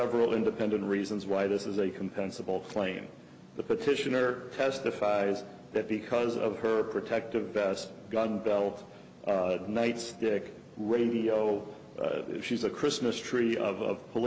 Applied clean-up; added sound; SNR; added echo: none; none; none; none.